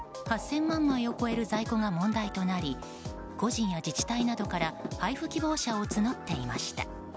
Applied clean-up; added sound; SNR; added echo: none; Knock / Wood; 11 dB; none.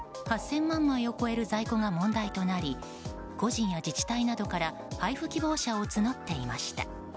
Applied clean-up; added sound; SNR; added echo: none; none; none; none.